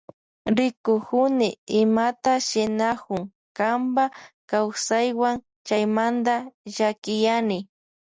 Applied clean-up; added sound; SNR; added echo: none; none; none; none.